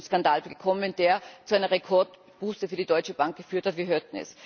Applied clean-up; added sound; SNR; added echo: none; none; none; none.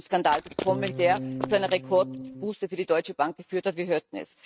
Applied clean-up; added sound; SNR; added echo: neural mask model RNNoise.